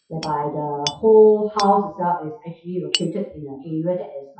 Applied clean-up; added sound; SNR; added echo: classical method WPE with log-MMSE.